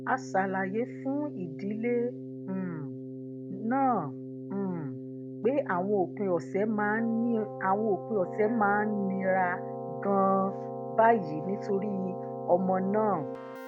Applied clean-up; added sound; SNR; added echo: none; Keyboard (musical); 8 dB; none.